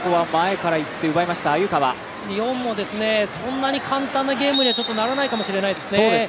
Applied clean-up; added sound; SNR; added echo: none; none; none; none.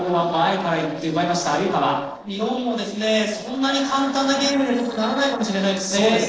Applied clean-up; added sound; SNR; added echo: neural separator model SepFormer DNS4.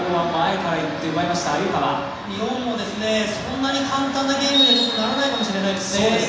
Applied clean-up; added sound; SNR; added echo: none; Bowed string instrument; 16 dB; reverberation time 1.1 s.